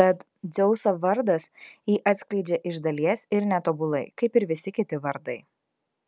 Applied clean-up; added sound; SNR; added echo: none; none; none; none.